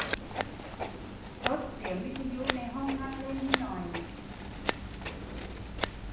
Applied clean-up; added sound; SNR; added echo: none; Scissors; -5 dB; reverberation time 0.8 s.